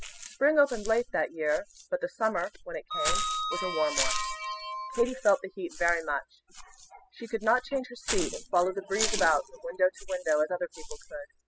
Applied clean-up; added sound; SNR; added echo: classical method spectral subtraction.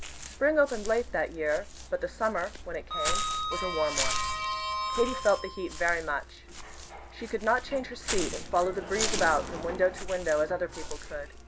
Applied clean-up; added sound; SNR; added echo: none; Walk, footsteps / Bird + Sliding door; 4 dB; none.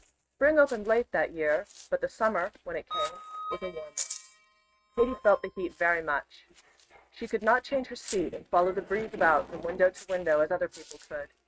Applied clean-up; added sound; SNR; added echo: neural mask model RNNoise.